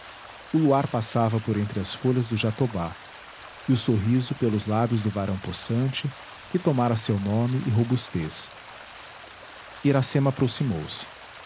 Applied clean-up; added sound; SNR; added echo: none; Stream; 18 dB; none.